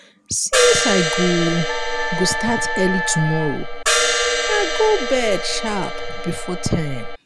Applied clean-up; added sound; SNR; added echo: none; Crash cymbal + Wind instrument, woodwind instrument; -1 dB; none.